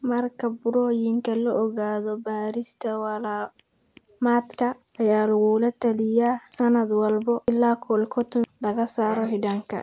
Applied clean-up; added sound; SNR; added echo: none; none; none; none.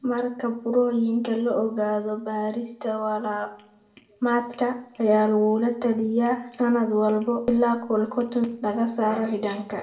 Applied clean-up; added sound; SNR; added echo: none; none; none; reverberation time 0.5 s.